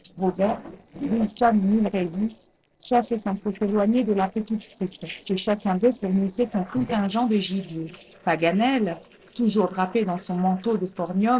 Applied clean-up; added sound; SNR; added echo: neural separator model SepFormer DNS4.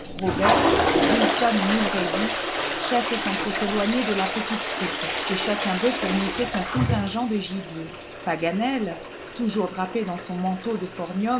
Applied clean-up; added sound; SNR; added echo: none; Toilet flush; 0 dB; none.